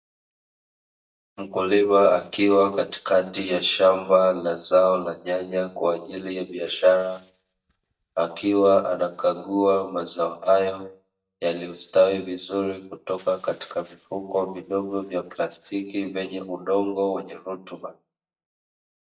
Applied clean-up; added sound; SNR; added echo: neural mask model DeepFilterNet 3.